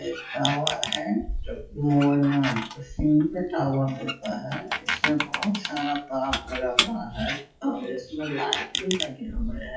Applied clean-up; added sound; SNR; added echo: classical method WPE with log-MMSE.